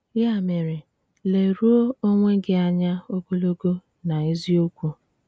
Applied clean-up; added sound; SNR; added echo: none; none; none; none.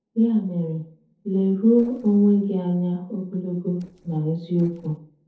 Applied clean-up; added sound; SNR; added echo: neural separator model SepFormer DNS4.